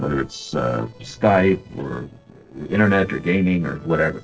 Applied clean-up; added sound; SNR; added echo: neural separator model SepFormer DNS4.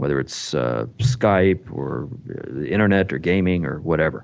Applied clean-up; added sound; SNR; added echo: none; none; none; none.